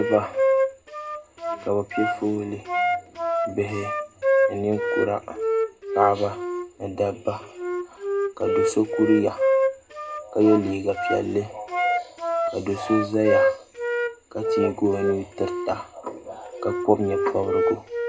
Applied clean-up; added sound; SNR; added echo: none; Wind instrument, woodwind instrument; 0 dB; reverberation time 0.2 s.